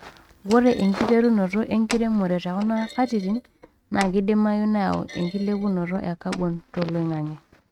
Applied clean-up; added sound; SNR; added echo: neural mask model RNNoise.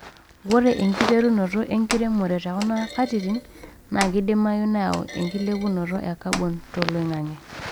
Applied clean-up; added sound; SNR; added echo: none; Thump, thud; 13 dB; none.